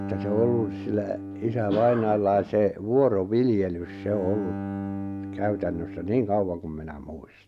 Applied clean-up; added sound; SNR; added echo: none; Bowed string instrument; 10 dB; none.